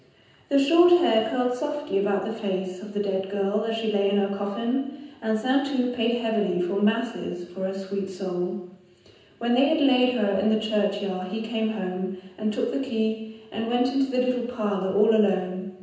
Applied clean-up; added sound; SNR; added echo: none; none; none; reverberation time 0.9 s.